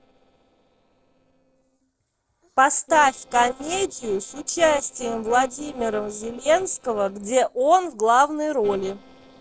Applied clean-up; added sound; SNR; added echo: neural separator model SepFormer DNS4.